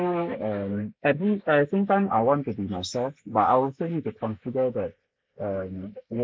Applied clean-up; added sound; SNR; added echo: neural mask model Resemble Enhance denoiser.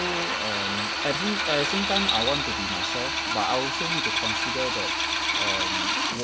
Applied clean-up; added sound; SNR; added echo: none; Drill; -5 dB; none.